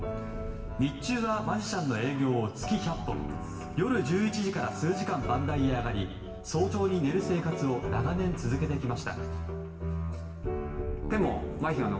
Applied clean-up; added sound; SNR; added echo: none; Bass guitar; 16 dB; reverberation time 1.2 s.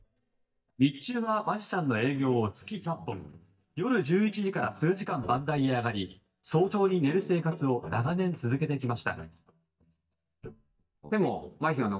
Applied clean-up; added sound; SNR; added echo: neural mask model DeepFilterNet 3.